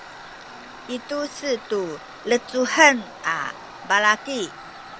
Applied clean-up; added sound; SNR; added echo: none; Tools; 16 dB; none.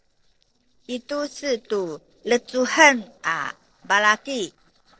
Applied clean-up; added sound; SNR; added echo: neural separator model SepFormer DNS4.